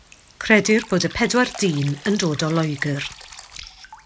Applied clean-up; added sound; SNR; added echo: none; Drip; 19 dB; none.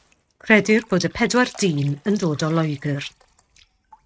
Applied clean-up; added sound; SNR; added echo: neural mask model RNNoise.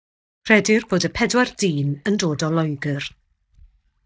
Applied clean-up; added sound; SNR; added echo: neural mask model DeepFilterNet 3.